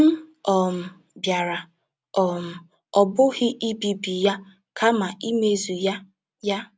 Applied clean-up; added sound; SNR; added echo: none; none; none; none.